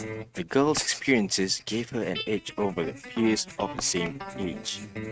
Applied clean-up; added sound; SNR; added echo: neural mask model RNNoise.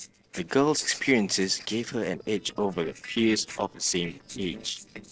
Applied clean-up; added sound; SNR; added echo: neural separator model SepFormer DNS4.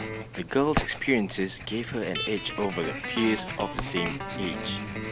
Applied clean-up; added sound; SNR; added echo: none; Guitar + Writing; 5 dB; none.